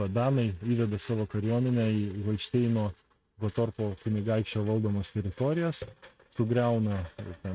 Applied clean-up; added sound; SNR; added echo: neural mask model RNNoise.